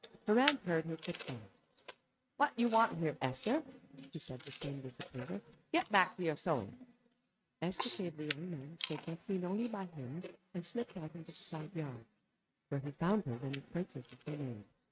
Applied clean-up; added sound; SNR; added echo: neural mask model RNNoise.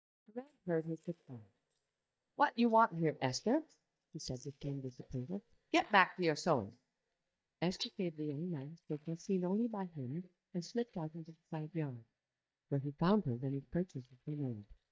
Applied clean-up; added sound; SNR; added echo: neural mask model DeepFilterNet 3.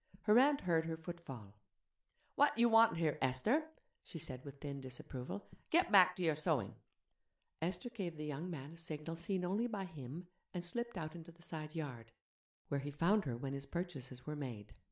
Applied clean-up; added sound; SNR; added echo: none; none; none; none.